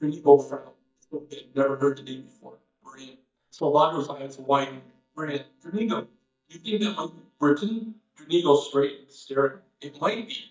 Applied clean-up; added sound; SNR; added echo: neural mask model DeepFilterNet 3.